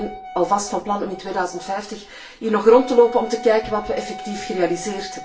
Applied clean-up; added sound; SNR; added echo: none; Wind instrument, woodwind instrument; 15 dB; reverberation time 0.3 s.